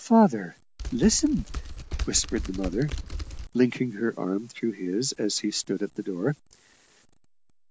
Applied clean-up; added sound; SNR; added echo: none; Typing; 6 dB; none.